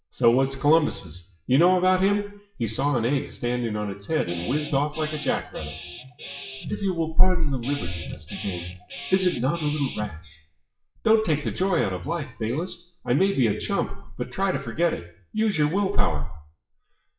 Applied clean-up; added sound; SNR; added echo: classical method WPE with log-MMSE.